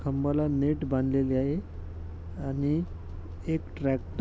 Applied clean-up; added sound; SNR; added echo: none; Truck; 9 dB; none.